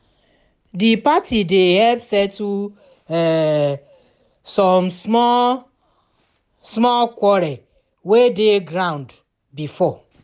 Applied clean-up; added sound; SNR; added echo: none; none; none; none.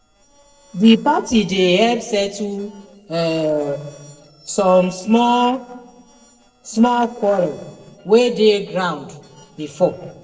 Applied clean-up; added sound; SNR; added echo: neural separator model SepFormer DNS4.